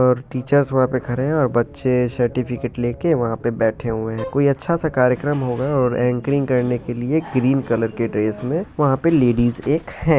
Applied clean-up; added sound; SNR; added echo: none; Bowed string instrument; 18 dB; none.